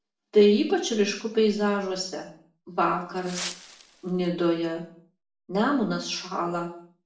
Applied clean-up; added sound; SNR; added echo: none; Wind; 13 dB; reverberation time 0.5 s.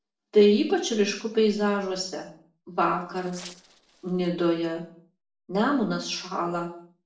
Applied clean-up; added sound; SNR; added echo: neural separator model SepFormer DNS4.